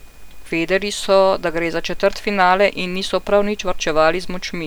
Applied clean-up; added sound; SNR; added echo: none; none; none; none.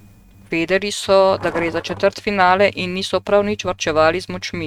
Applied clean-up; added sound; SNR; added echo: neural mask model RNNoise.